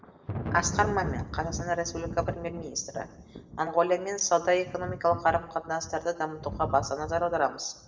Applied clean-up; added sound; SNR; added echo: none; Thunder; 9 dB; reverberation time 0.7 s.